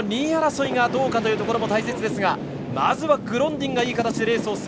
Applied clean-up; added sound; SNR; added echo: none; Fixed-wing aircraft, airplane; 17 dB; none.